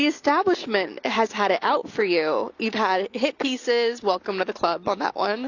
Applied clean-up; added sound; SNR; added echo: none; none; none; none.